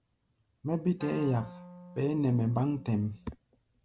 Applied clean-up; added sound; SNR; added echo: none; Wind instrument, woodwind instrument; 17 dB; none.